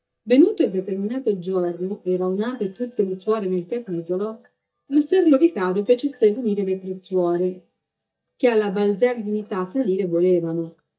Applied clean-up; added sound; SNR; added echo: neural mask model DeepFilterNet 3.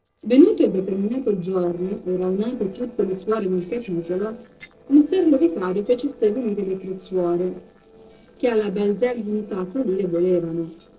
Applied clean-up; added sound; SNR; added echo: neural separator model SepFormer DNS4.